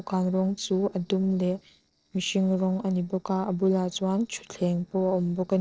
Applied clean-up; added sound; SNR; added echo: neural separator model SepFormer DNS4.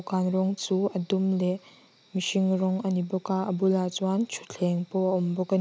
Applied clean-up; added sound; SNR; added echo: none; none; none; none.